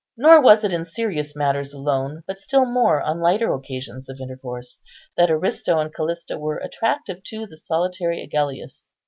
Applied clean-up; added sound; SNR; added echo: none; none; none; none.